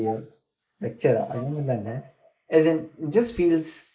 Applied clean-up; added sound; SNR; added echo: neural mask model Resemble Enhance denoiser.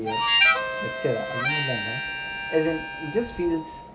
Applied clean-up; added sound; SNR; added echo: none; Harmonica; -3 dB; none.